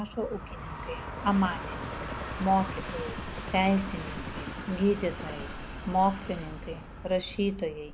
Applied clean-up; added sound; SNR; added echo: none; Train; 7 dB; none.